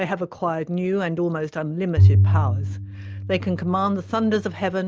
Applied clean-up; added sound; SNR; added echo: none; Bowed string instrument; -4 dB; none.